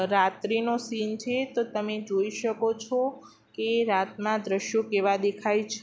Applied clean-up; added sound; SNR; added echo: none; none; none; none.